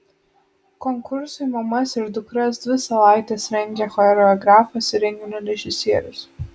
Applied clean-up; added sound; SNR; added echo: none; none; none; none.